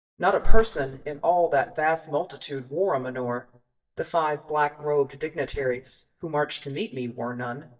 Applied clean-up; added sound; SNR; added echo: neural mask model DeepFilterNet 3.